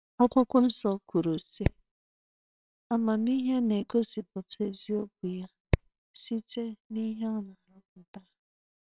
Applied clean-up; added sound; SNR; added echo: neural separator model SepFormer WHAMR!.